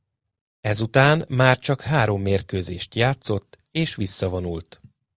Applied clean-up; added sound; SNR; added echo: none; none; none; none.